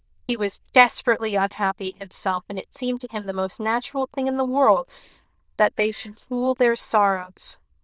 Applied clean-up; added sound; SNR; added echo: neural diffusion model UNIVERSE++.